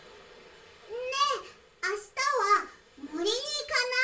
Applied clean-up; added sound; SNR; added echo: none; none; none; reverberation time 0.3 s.